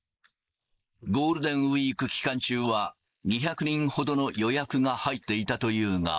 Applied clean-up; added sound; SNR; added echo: neural mask model Resemble Enhance denoiser.